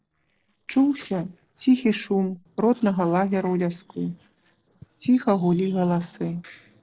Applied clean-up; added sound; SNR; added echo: neural separator model SepFormer DNS4.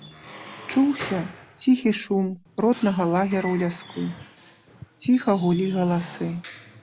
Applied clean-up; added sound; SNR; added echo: none; Squeak / Wood; 16 dB; none.